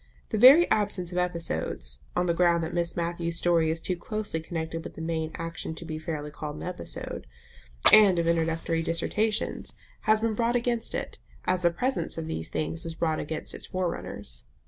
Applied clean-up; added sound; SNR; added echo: none; Fire; 7 dB; none.